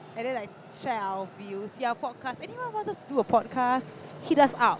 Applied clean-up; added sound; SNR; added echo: none; Traffic noise, roadway noise; 17 dB; none.